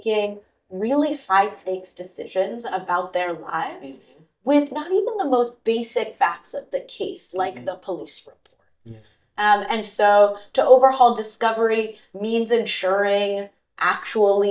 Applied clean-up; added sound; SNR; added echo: neural mask model DeepFilterNet 3.